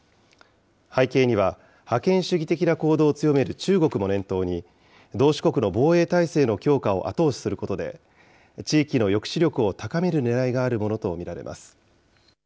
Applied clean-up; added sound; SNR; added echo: none; none; none; none.